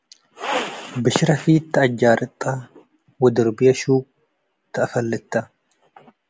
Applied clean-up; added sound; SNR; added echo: none; none; none; none.